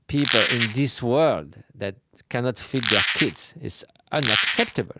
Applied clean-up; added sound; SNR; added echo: none; Squeak; -3 dB; none.